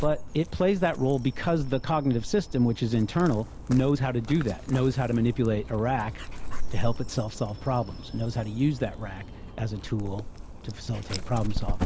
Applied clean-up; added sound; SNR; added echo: none; Dog; 5 dB; none.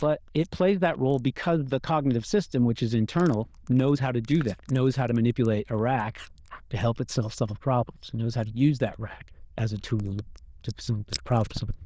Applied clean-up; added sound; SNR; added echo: neural diffusion model UNIVERSE++.